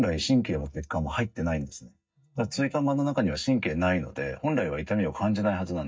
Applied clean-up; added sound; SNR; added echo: neural mask model DeepFilterNet 3.